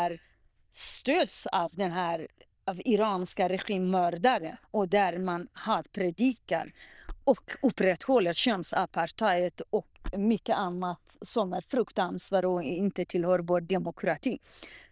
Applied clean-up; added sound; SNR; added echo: neural diffusion model UNIVERSE++.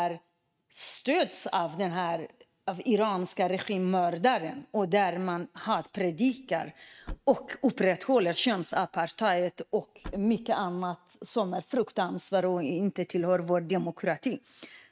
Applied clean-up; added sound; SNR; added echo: neural mask model RNNoise.